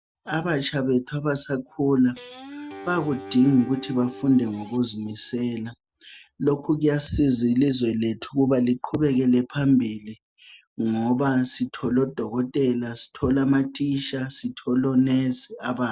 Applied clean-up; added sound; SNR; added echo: none; Guitar; 16 dB; none.